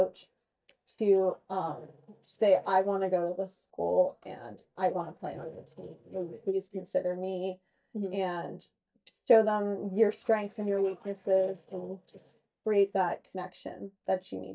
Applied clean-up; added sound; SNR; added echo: neural mask model DeepFilterNet 3.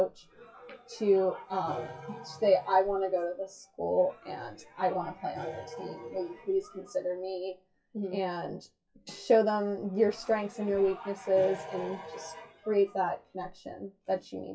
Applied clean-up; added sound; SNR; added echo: classical method WPE with log-MMSE.